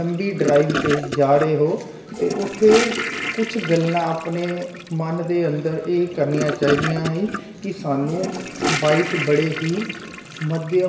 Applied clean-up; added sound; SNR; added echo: none; Toilet flush / Gurgling; 8 dB; reverberation time 1.3 s.